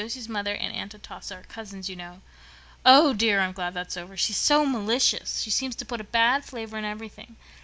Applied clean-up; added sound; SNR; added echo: none; none; none; none.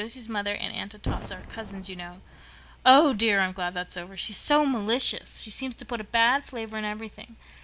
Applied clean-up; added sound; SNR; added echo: none; Boom; 13 dB; none.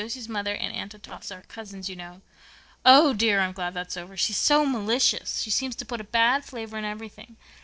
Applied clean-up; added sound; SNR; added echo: neural separator model SepFormer DNS4.